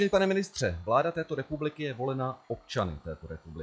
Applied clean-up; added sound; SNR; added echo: classical method log-MMSE.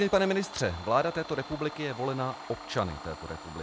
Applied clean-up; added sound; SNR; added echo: none; Domestic sounds, home sounds; 13 dB; none.